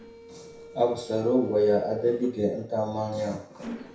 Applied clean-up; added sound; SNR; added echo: none; Mechanisms; 17 dB; reverberation time 0.6 s.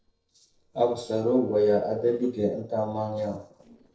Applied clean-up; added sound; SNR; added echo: neural separator model SepFormer DNS4.